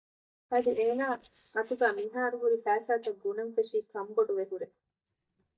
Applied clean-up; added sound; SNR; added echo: neural mask model DeepFilterNet 3.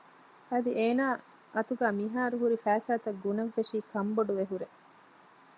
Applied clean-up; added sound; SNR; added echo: none; none; none; none.